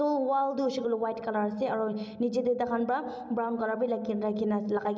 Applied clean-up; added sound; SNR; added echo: neural mask model Resemble Enhance denoiser.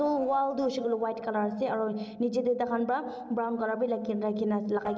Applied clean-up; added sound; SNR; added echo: neural separator model SepFormer DNS4.